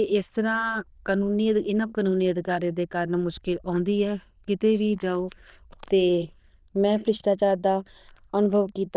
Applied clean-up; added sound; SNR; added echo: neural diffusion model UNIVERSE++.